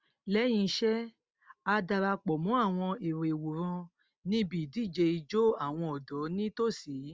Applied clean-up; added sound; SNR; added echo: none; none; none; none.